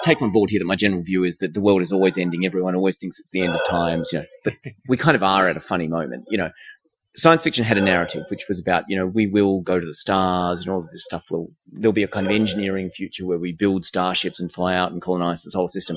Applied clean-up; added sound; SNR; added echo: classical method Wiener filter.